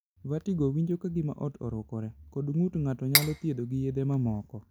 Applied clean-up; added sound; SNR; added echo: none; Cutlery, silverware; -2 dB; none.